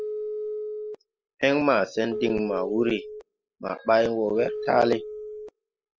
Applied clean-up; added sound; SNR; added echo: classical method spectral subtraction.